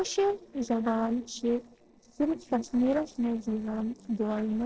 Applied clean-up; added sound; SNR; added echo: neural separator model SepFormer DNS4.